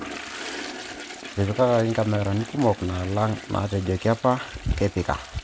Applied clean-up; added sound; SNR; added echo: none; Toilet flush; 13 dB; none.